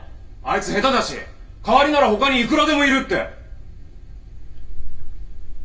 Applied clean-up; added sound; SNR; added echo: none; none; none; reverberation time 0.2 s.